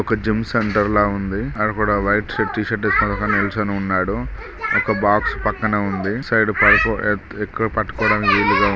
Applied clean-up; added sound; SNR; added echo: none; none; none; none.